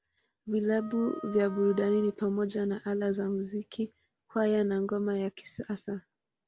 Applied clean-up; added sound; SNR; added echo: none; Wind instrument, woodwind instrument; 17 dB; none.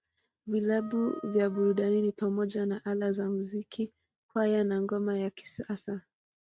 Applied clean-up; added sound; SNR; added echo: neural mask model RNNoise.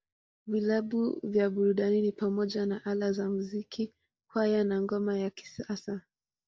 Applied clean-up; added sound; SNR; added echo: neural mask model DeepFilterNet 3.